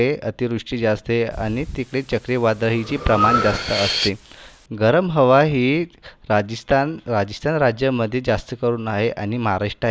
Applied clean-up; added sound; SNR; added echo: none; Breathing; 10 dB; none.